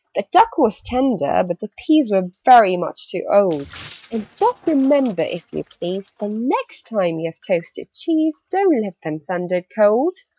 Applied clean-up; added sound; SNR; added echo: neural mask model RNNoise.